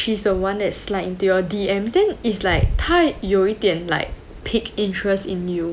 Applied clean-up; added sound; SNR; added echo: none; none; none; none.